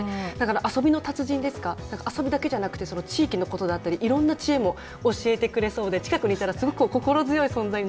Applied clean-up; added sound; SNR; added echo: none; none; none; none.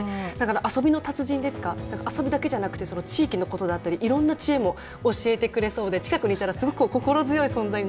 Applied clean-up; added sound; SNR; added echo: none; Bowed string instrument; 17 dB; none.